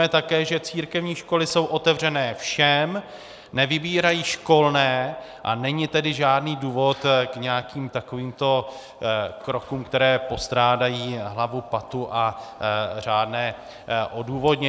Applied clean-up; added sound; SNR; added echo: none; none; none; none.